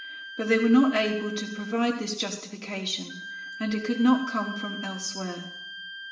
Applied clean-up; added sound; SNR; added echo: none; Wind instrument, woodwind instrument; 13 dB; reverberation time 0.8 s.